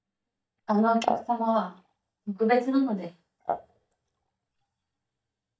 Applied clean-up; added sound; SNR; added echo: neural mask model DeepFilterNet 3.